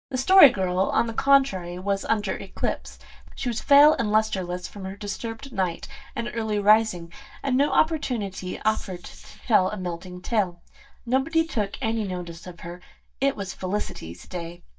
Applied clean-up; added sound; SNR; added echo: neural mask model DeepFilterNet 3.